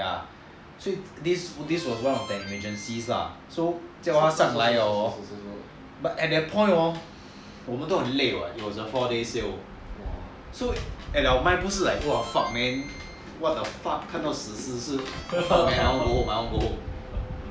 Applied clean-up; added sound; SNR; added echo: none; Harmonica; 16 dB; none.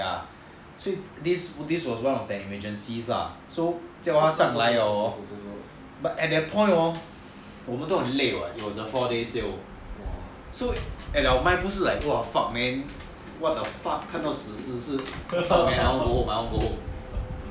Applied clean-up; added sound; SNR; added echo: none; none; none; none.